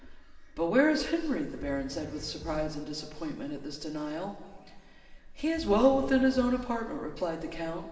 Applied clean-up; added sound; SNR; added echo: none; Fireworks; 19 dB; reverberation time 2.6 s.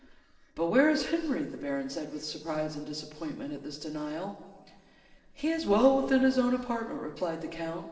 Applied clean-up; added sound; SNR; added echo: neural separator model SepFormer DNS4.